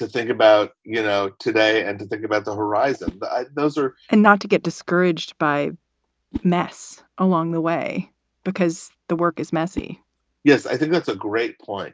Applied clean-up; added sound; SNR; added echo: none; Whoosh, swoosh, swish; 18 dB; none.